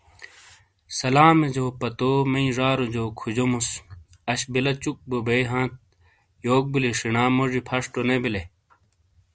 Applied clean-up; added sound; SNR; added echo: none; none; none; none.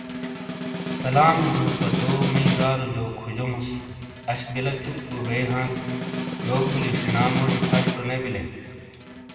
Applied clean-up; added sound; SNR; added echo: none; Snare drum; 2 dB; reverberation time 2.1 s.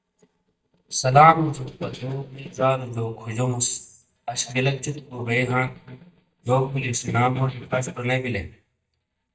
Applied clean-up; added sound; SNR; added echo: neural mask model DeepFilterNet 3.